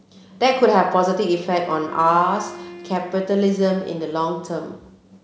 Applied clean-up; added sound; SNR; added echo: none; Bowed string instrument; 18 dB; none.